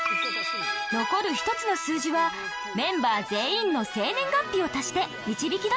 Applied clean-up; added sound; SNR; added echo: none; none; none; none.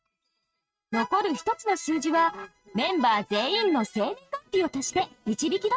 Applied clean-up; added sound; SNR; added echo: neural mask model RNNoise.